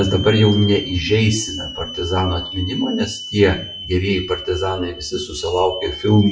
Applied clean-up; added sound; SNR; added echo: classical method WPE with log-MMSE.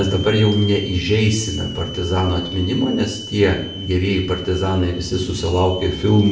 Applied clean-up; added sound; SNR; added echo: none; Hiss / Alarm; 14 dB; reverberation time 0.6 s.